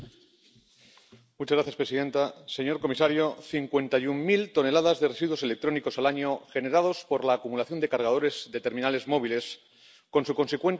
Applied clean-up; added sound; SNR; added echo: none; none; none; none.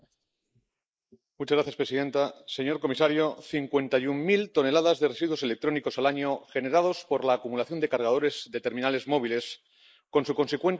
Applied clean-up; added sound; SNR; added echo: neural mask model Resemble Enhance denoiser.